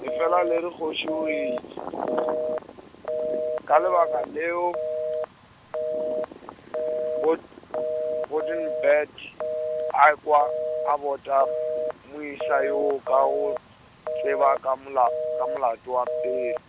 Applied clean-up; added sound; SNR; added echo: none; Telephone; 3 dB; none.